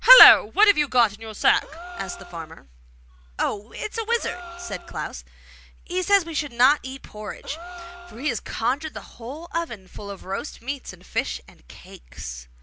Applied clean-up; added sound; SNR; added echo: none; Gasp; 17 dB; none.